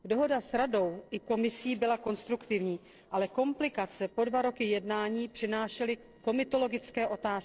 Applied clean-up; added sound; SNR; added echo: neural separator model SepFormer DNS4.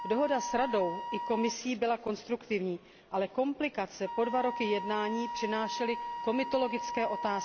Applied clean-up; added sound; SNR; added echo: none; Wind instrument, woodwind instrument; 7 dB; none.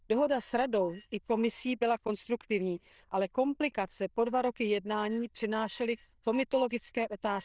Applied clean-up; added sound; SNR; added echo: neural diffusion model UNIVERSE++.